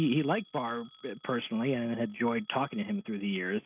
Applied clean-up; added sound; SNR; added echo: neural mask model RNNoise.